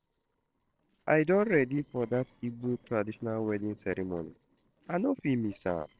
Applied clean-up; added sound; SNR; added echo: neural separator model SepFormer DNS4.